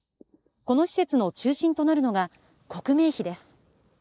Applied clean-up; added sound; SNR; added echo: neural mask model Resemble Enhance denoiser.